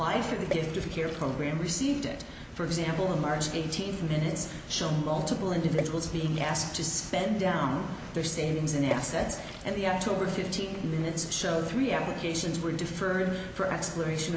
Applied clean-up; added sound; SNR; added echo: none; Water / Splash, splatter; 13 dB; none.